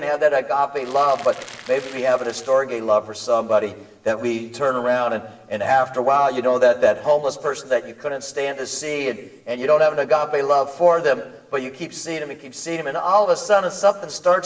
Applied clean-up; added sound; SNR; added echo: none; Crackle; 20 dB; reverberation time 0.8 s.